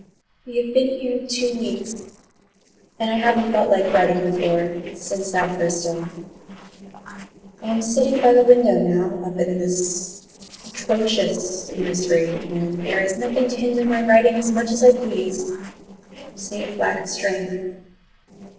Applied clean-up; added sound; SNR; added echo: neural separator model SepFormer DNS4.